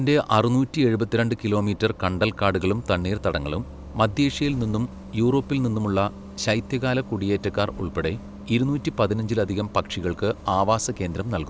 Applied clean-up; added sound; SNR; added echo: none; Bus; 16 dB; none.